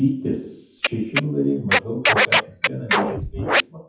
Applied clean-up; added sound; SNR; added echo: classical method WPE with log-MMSE.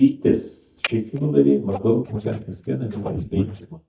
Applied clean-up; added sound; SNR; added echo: neural mask model DeepFilterNet 3.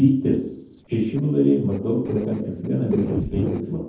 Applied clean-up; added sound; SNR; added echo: neural separator model SepFormer DNS4.